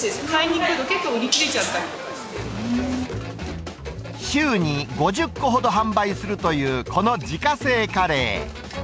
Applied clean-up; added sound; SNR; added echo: none; none; none; none.